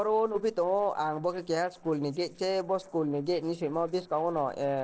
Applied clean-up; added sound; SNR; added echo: neural separator model SepFormer DNS4.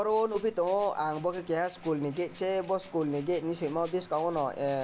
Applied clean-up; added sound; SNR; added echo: none; Rattle (instrument); 11 dB; none.